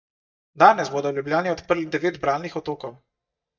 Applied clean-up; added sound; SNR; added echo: neural mask model DeepFilterNet 3.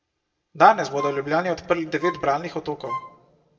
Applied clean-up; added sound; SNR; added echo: none; Wind instrument, woodwind instrument; 11 dB; reverberation time 0.9 s.